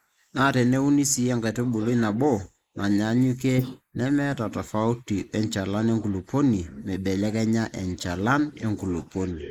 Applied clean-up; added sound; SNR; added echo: neural mask model Resemble Enhance denoiser.